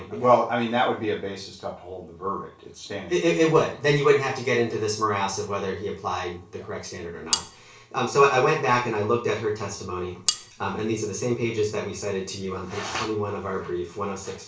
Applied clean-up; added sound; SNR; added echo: none; Cutlery, silverware; 4 dB; reverberation time 0.3 s.